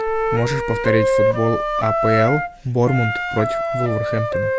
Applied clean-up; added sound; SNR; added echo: none; Wind instrument, woodwind instrument; 0 dB; none.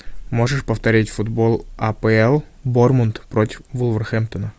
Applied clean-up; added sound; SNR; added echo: none; none; none; none.